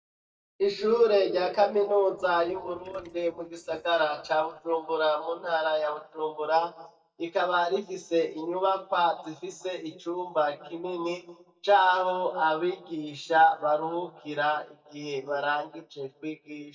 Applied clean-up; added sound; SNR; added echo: neural mask model DeepFilterNet 3.